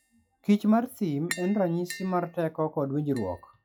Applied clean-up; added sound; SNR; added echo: classical method log-MMSE.